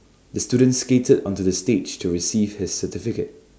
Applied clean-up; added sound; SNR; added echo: none; none; none; none.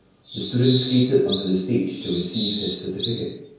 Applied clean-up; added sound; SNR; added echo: none; Bird vocalization, bird call, bird song; 5 dB; reverberation time 0.7 s.